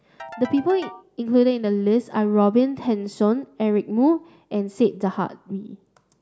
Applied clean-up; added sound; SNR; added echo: none; Ringtone / Keyboard (musical); 19 dB; none.